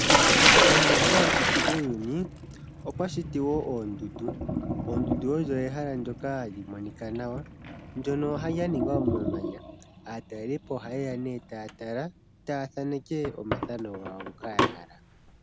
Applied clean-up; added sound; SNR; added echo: none; Sink (filling or washing); -4 dB; none.